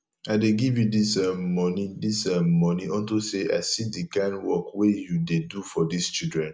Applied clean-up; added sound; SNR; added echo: none; none; none; none.